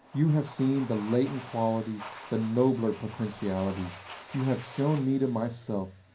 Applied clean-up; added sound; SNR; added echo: none; Domestic sounds, home sounds; 17 dB; reverberation time 0.3 s.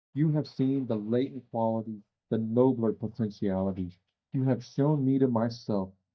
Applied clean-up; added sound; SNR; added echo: neural mask model DeepFilterNet 3.